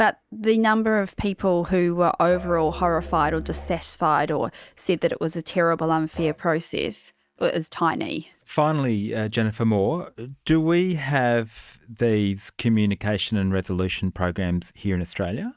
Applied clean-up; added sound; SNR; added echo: neural mask model DeepFilterNet 3.